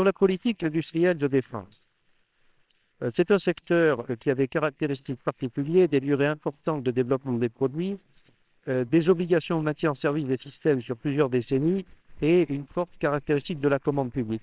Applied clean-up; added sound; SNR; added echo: neural separator model SepFormer WHAMR!.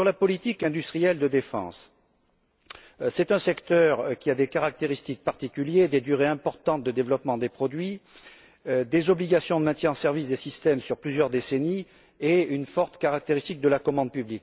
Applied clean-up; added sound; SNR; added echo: none; none; none; none.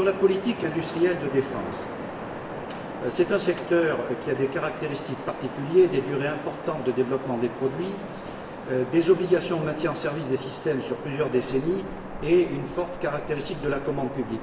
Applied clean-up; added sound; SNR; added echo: none; Waves, surf; 10 dB; reverberation time 1.1 s.